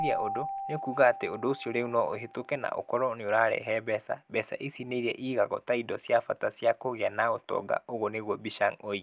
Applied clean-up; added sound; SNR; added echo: none; Keyboard (musical); 12 dB; none.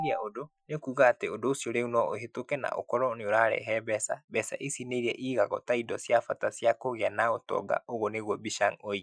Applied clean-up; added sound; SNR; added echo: classical method Wiener filter.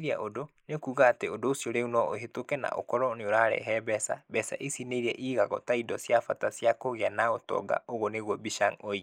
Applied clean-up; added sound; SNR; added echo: neural mask model Resemble Enhance denoiser.